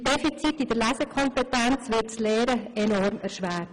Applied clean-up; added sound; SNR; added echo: none; none; none; none.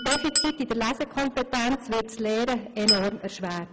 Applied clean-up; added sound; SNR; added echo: none; Chink, clink; 3 dB; none.